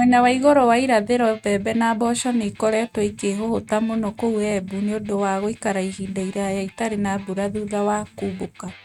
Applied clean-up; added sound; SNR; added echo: neural mask model RNNoise.